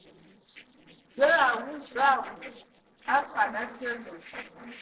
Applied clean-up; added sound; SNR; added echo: neural separator model SepFormer DNS4.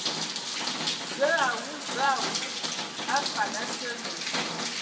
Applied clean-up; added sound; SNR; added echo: none; Rain; 0 dB; reverberation time 1.7 s.